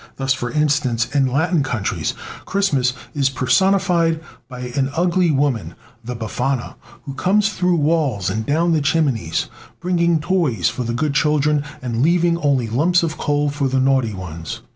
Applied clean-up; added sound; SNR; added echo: none; none; none; none.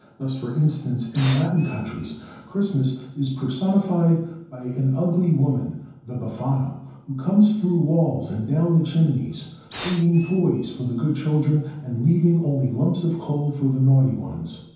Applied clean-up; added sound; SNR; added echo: none; Animal; -5 dB; reverberation time 0.9 s.